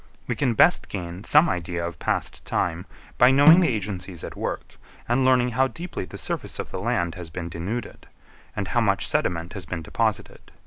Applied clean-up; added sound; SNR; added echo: none; Snare drum; 2 dB; none.